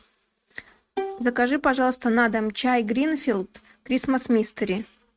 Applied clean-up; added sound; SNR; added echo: neural mask model RNNoise.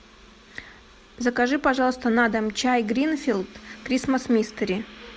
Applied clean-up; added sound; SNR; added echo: none; none; none; none.